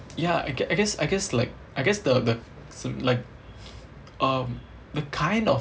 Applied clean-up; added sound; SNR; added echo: none; none; none; none.